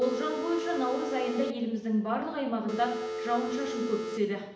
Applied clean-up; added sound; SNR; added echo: none; Telephone; 4 dB; reverberation time 0.8 s.